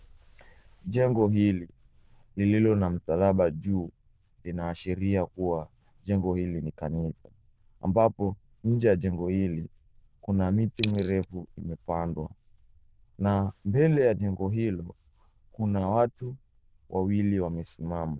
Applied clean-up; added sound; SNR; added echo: neural diffusion model UNIVERSE++.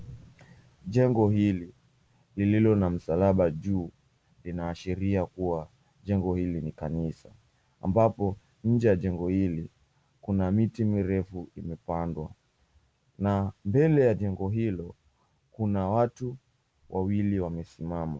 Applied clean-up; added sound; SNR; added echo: none; none; none; none.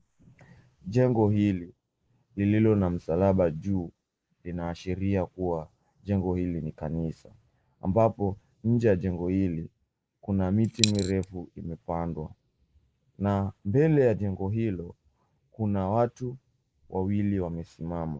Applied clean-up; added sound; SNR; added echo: neural mask model Resemble Enhance denoiser.